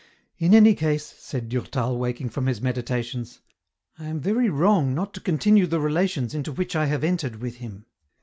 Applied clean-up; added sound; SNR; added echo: none; none; none; none.